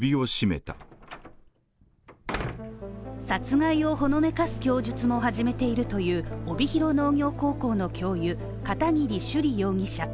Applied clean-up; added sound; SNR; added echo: none; Slam; 14 dB; none.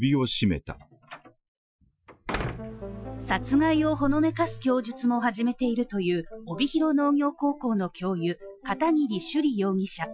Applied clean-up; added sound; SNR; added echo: classical method Wiener filter.